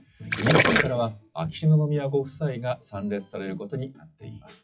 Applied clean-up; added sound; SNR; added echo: classical method WPE with log-MMSE.